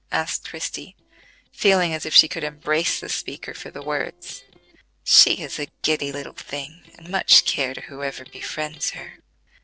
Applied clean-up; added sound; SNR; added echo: neural separator model SepFormer DNS4.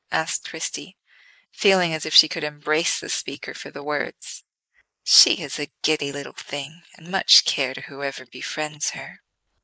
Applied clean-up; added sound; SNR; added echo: neural mask model Resemble Enhance denoiser.